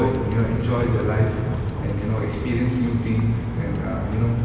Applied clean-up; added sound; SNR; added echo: none; Vehicle; 7 dB; none.